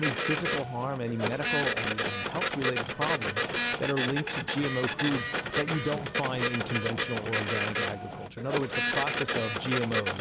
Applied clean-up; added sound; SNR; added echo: none; Printer; -1 dB; none.